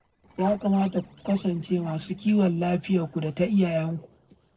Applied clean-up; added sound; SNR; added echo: neural separator model SepFormer DNS4.